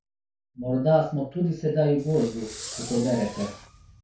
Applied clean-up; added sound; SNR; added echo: none; Fireworks; 14 dB; reverberation time 0.2 s.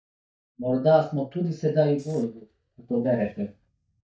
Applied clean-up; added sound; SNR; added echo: neural mask model DeepFilterNet 3.